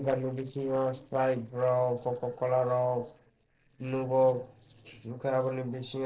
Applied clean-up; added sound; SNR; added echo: neural separator model SepFormer DNS4.